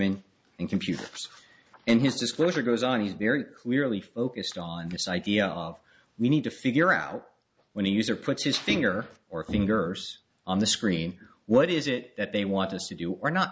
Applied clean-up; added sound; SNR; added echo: none; none; none; none.